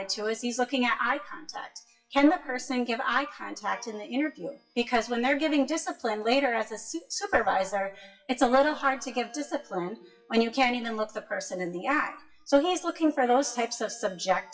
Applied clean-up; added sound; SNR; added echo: classical method WPE with log-MMSE.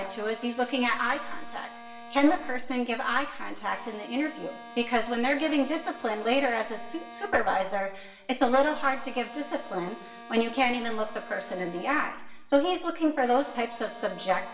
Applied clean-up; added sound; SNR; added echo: none; Bowed string instrument; 17 dB; reverberation time 0.7 s.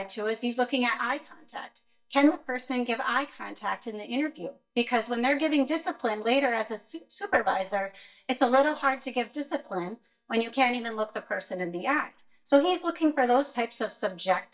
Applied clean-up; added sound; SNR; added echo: neural mask model DeepFilterNet 3.